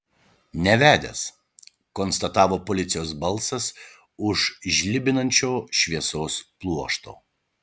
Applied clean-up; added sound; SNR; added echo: none; none; none; none.